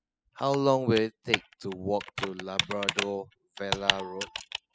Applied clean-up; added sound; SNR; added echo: classical method spectral subtraction.